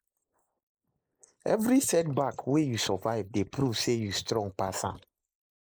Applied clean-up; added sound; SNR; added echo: neural mask model Resemble Enhance denoiser.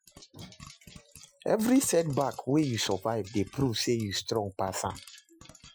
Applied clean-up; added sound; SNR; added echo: classical method Wiener filter.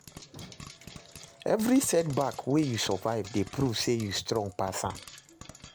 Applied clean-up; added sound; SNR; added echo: none; Frying (food); 18 dB; none.